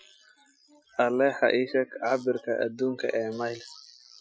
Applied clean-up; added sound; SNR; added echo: classical method Wiener filter.